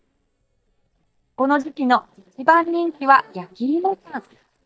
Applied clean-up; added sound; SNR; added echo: neural mask model DeepFilterNet 3.